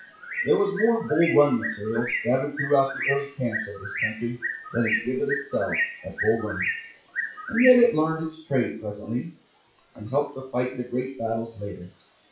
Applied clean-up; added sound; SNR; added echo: classical method WPE with log-MMSE.